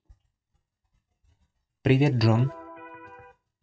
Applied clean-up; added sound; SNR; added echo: classical method WPE with log-MMSE.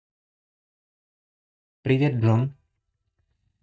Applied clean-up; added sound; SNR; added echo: neural mask model DeepFilterNet 3.